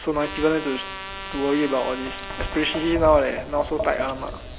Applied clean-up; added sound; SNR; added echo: none; Tap + Trumpet; 8 dB; none.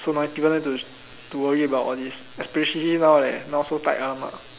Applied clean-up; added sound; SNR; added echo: none; none; none; none.